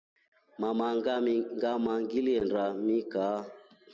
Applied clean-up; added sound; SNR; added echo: none; none; none; none.